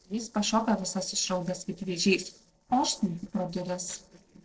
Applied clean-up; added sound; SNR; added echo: neural separator model SepFormer DNS4.